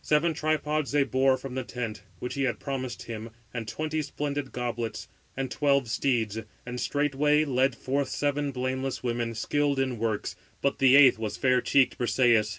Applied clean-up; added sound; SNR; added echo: none; none; none; none.